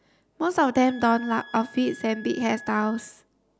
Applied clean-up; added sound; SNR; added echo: none; Wind instrument, woodwind instrument; 19 dB; none.